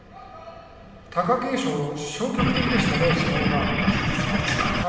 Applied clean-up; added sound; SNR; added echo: none; Engine / Boat, Water vehicle; -4 dB; reverberation time 1.2 s.